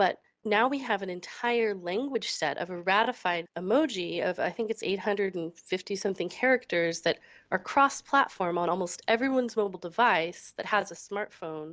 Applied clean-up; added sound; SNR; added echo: none; none; none; none.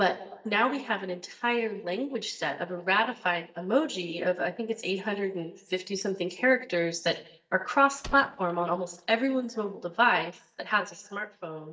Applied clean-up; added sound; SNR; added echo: neural mask model DeepFilterNet 3.